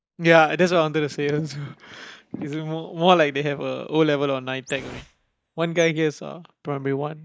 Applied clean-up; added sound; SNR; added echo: neural mask model DeepFilterNet 3.